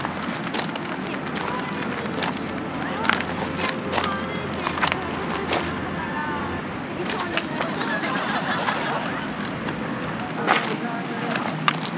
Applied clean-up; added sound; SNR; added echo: none; Waves, surf; -4 dB; none.